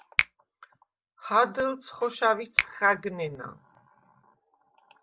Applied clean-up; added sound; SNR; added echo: none; Finger snapping; 5 dB; none.